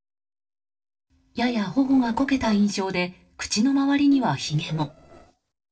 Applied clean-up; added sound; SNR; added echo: neural separator model SepFormer DNS4.